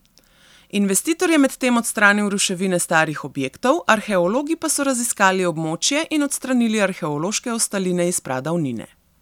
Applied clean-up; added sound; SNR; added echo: none; none; none; none.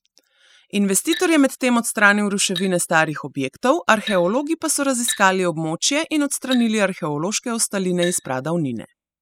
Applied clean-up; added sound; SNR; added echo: classical method spectral subtraction.